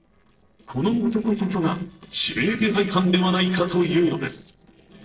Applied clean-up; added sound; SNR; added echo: neural separator model SepFormer DNS4.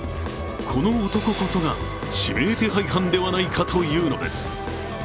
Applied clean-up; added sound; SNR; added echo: none; none; none; none.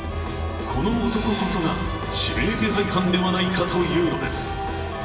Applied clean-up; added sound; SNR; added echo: none; Trumpet; 15 dB; reverberation time 1.2 s.